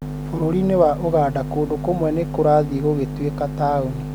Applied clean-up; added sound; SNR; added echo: none; none; none; none.